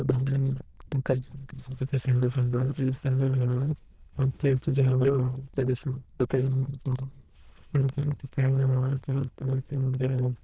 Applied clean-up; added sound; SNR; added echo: neural diffusion model UNIVERSE++.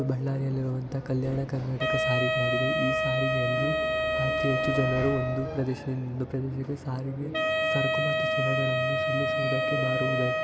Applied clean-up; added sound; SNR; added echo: none; Wind instrument, woodwind instrument; -1 dB; none.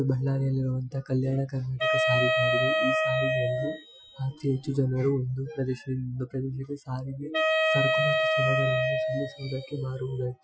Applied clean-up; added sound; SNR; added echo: classical method Wiener filter.